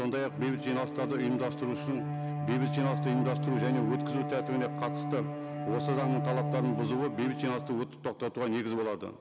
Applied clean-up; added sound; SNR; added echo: none; Bowed string instrument; 2 dB; none.